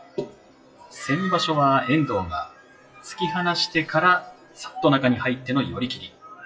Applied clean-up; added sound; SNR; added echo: classical method WPE with log-MMSE.